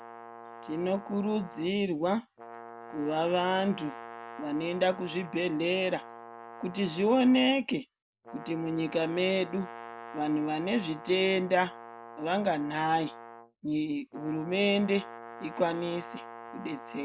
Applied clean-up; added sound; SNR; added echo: none; Brass instrument; 15 dB; none.